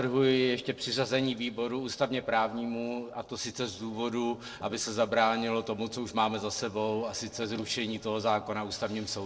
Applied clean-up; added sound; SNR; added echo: neural separator model SepFormer DNS4.